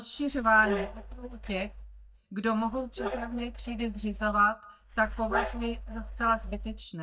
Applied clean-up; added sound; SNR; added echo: neural mask model DeepFilterNet 3.